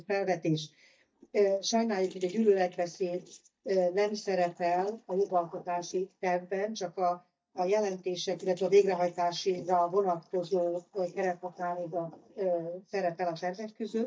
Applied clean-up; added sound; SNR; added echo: neural mask model DeepFilterNet 3.